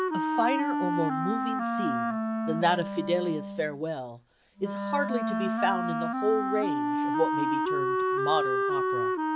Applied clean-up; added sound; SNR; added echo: none; Wind instrument, woodwind instrument; -2 dB; none.